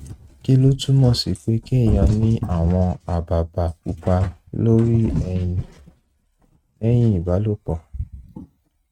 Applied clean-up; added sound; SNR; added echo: neural mask model RNNoise.